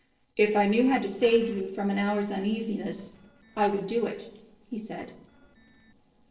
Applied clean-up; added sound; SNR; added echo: neural separator model SepFormer DNS4.